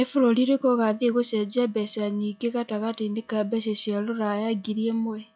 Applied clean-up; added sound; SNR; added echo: classical method log-MMSE.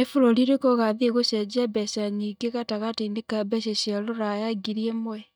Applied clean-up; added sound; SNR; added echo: neural mask model DeepFilterNet 3.